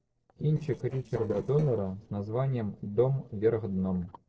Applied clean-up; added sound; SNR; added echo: neural separator model SepFormer DNS4.